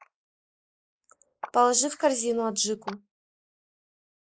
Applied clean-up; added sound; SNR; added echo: neural mask model Resemble Enhance denoiser.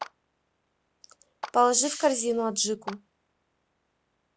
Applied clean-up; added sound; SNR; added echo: none; Hiss + Clapping; 15 dB; none.